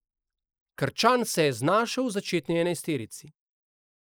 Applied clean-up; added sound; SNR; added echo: neural mask model Resemble Enhance denoiser.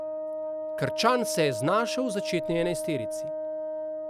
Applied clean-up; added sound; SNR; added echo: none; Wind instrument, woodwind instrument; 3 dB; none.